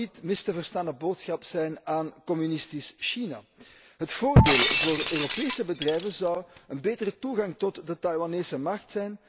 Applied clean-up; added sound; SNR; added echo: none; Shatter; -4 dB; none.